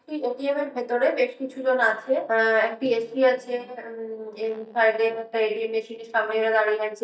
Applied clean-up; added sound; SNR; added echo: neural mask model DeepFilterNet 3.